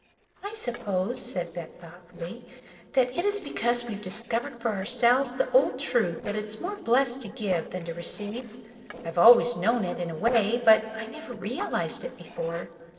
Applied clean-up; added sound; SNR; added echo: neural separator model SepFormer DNS4.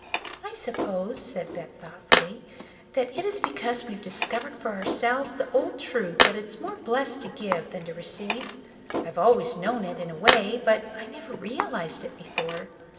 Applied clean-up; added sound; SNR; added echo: none; Tools; 1 dB; reverberation time 2.3 s.